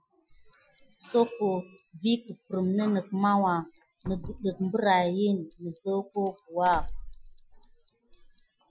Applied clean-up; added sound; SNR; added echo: classical method Wiener filter.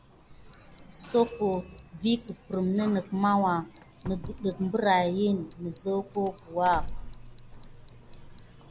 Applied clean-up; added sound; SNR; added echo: none; Alarm + Doorbell; 14 dB; none.